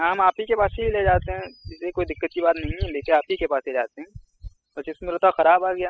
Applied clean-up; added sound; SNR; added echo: classical method spectral subtraction.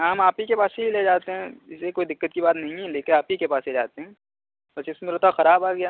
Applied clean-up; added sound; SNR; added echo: none; none; none; none.